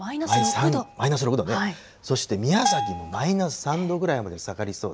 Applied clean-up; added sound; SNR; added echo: none; Bell; 5 dB; none.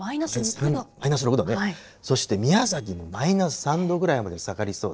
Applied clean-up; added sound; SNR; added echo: neural separator model SepFormer DNS4.